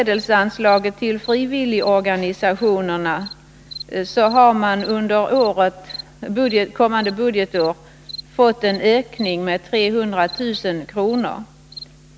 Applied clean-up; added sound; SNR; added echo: none; Cricket; 19 dB; none.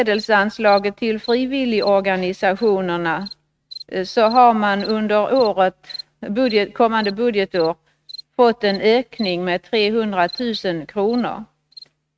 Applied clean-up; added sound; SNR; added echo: neural mask model RNNoise.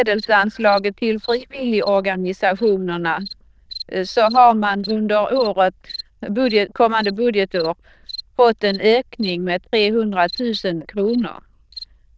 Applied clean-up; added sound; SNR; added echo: neural diffusion model UNIVERSE++.